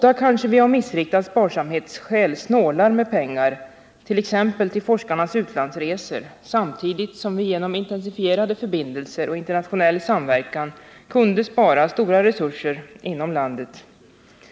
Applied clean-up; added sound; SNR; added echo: none; none; none; none.